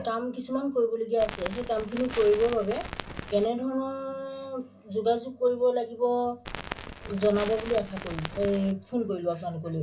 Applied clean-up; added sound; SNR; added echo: none; Crackle; 10 dB; reverberation time 0.2 s.